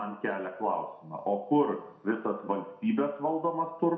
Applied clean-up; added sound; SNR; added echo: none; none; none; reverberation time 0.5 s.